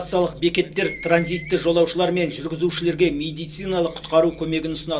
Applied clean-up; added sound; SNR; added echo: none; Screech; 17 dB; reverberation time 0.2 s.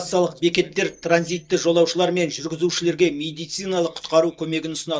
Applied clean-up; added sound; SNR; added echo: neural mask model DeepFilterNet 3.